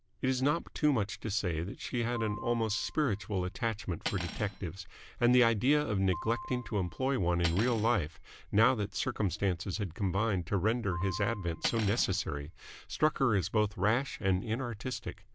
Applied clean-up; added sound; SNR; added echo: none; Cutlery, silverware + Piano; 14 dB; none.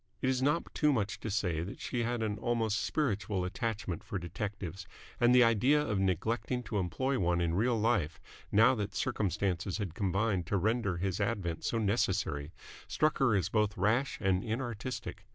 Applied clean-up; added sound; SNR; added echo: none; none; none; none.